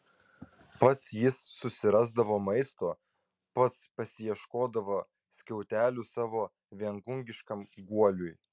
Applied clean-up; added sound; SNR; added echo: none; none; none; none.